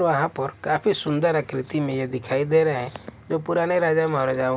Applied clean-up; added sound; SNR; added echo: none; none; none; none.